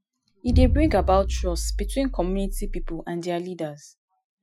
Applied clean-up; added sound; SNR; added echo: classical method Wiener filter.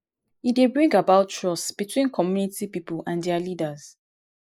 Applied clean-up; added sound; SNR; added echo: neural mask model Resemble Enhance denoiser.